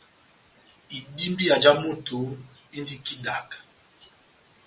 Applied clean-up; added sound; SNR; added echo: none; none; none; none.